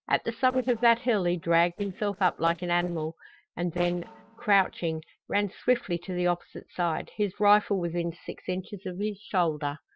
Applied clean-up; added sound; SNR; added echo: neural separator model SepFormer DNS4.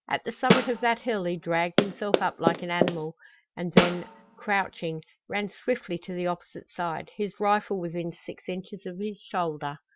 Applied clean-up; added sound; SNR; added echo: none; Run + Snare drum; -3 dB; none.